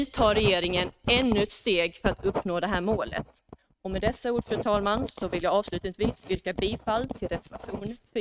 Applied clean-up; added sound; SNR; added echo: neural mask model RNNoise.